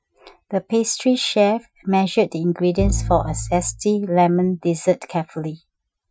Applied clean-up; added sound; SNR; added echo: classical method Wiener filter.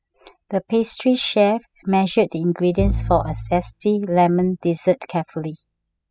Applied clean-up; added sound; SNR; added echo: classical method spectral subtraction.